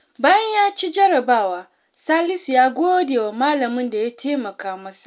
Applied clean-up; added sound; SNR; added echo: none; none; none; none.